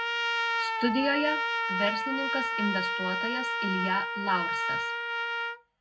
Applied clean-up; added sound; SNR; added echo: none; Trumpet; -2 dB; reverberation time 0.3 s.